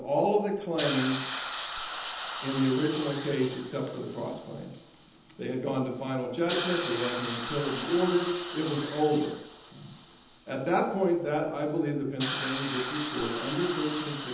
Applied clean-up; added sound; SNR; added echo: none; Hiss; 4 dB; reverberation time 0.9 s.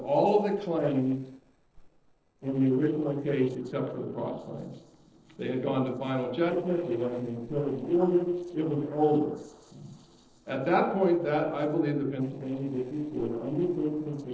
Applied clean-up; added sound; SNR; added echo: neural separator model SepFormer DNS4.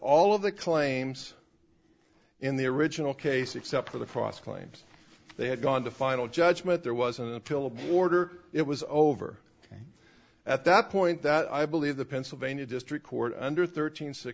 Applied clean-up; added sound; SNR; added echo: none; none; none; none.